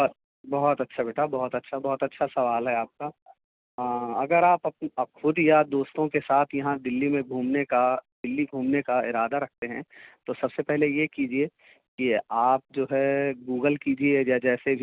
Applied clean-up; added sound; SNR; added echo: none; none; none; none.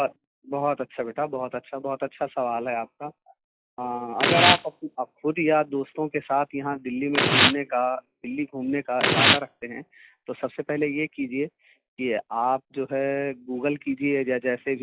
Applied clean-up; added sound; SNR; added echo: classical method log-MMSE.